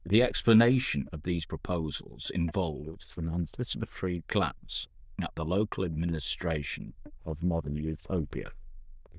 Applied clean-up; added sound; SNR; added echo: neural diffusion model UNIVERSE++.